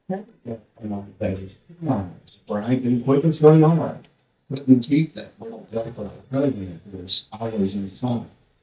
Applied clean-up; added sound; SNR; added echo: neural mask model DeepFilterNet 3.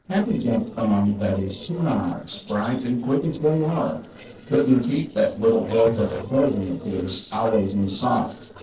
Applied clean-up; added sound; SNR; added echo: neural separator model SepFormer DNS4.